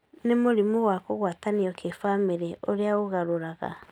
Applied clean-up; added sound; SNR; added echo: none; none; none; none.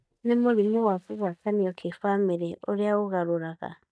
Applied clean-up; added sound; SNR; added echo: neural mask model DeepFilterNet 3.